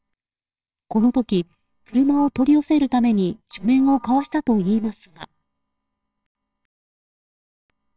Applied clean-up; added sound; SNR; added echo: neural separator model SepFormer WHAMR!.